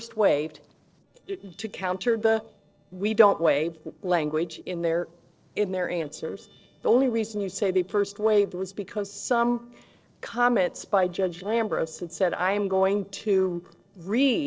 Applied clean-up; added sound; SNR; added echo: neural separator model SepFormer DNS4.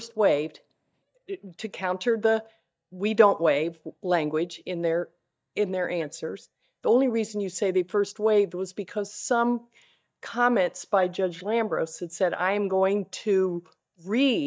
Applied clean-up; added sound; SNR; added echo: neural mask model DeepFilterNet 3.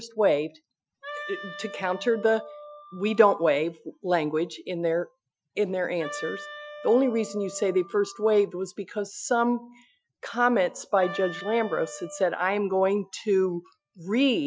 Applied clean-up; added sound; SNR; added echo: classical method Wiener filter.